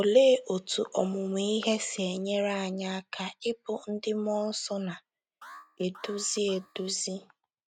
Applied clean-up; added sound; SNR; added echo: neural mask model RNNoise.